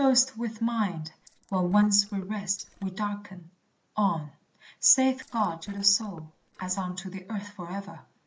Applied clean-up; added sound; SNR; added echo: neural separator model SepFormer DNS4.